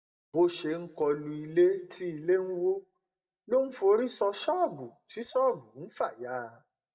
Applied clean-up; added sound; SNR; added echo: neural mask model DeepFilterNet 3.